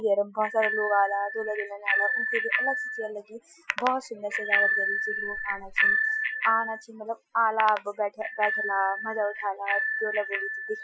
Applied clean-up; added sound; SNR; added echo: classical method Wiener filter.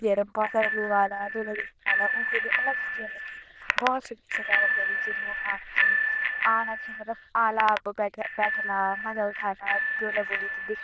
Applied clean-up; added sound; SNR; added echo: neural diffusion model UNIVERSE++.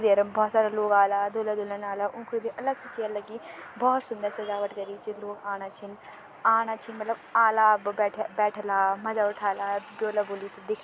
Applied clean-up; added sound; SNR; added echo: none; none; none; none.